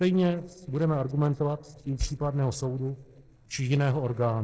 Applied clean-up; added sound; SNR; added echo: neural separator model SepFormer DNS4.